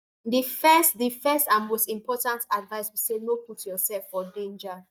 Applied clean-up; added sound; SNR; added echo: neural mask model DeepFilterNet 3.